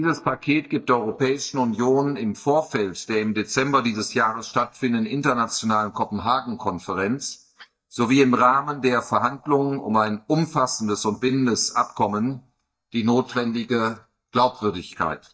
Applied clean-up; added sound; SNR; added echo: neural mask model DeepFilterNet 3.